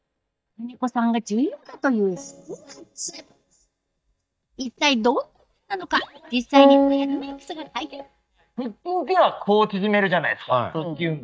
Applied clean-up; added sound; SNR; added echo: neural mask model DeepFilterNet 3.